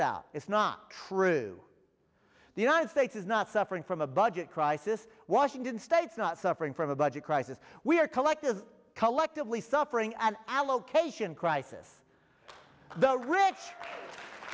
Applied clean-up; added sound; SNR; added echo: none; none; none; none.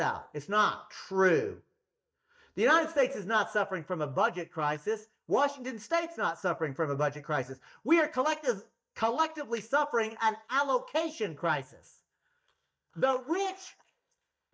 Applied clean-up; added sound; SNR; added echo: neural mask model DeepFilterNet 3.